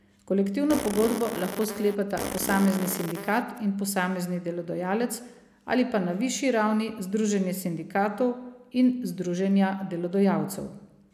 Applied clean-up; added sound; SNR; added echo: none; Fart; 8 dB; none.